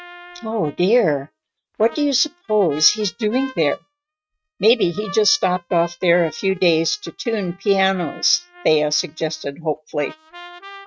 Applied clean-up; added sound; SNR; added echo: neural mask model RNNoise.